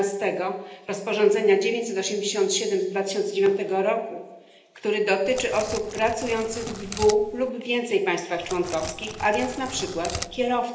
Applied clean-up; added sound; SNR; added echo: none; Crackle; 12 dB; reverberation time 0.9 s.